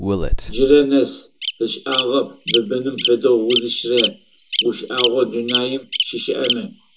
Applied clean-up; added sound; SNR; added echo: none; Bird vocalization, bird call, bird song; 4 dB; reverberation time 0.2 s.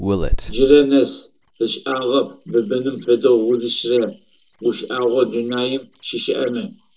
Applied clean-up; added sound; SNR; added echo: neural separator model SepFormer DNS4.